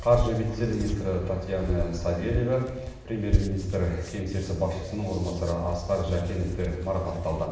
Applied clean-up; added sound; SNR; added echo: none; Hands; 6 dB; reverberation time 0.9 s.